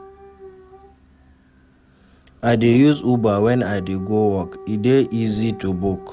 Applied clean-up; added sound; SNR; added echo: none; Siren / Dog; 19 dB; none.